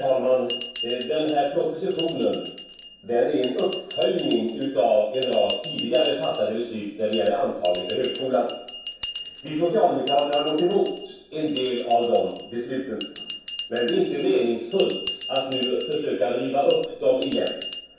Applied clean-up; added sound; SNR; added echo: none; Bell; 12 dB; reverberation time 0.7 s.